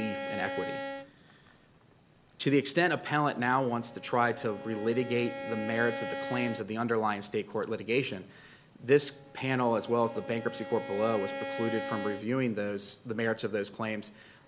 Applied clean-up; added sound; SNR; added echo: none; Bowed string instrument; 10 dB; none.